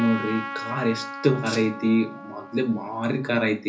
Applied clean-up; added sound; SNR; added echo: none; Trumpet; 12 dB; reverberation time 0.3 s.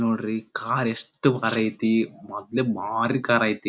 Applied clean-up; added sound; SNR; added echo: none; none; none; none.